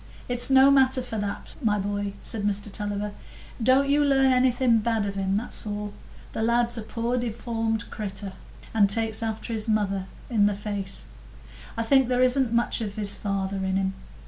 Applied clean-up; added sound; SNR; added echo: none; none; none; none.